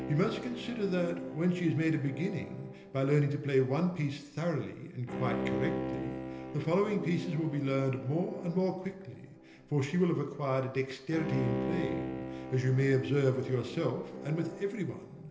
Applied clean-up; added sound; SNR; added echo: none; Bowed string instrument; 8 dB; reverberation time 1.4 s.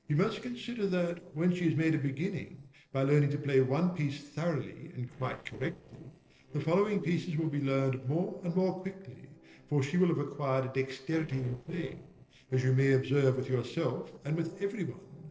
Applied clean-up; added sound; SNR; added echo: neural separator model SepFormer DNS4.